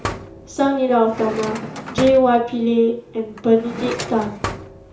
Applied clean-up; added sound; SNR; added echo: none; Drawer open or close; 11 dB; reverberation time 0.7 s.